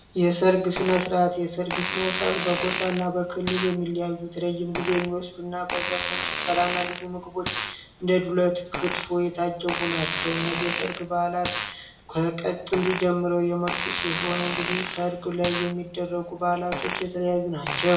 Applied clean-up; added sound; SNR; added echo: none; Fart; 3 dB; reverberation time 0.5 s.